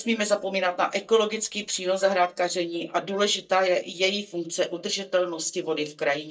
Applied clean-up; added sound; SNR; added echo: neural mask model DeepFilterNet 3.